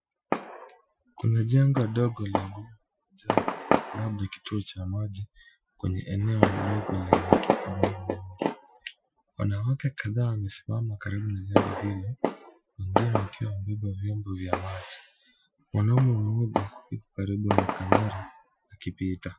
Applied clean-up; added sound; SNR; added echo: classical method Wiener filter.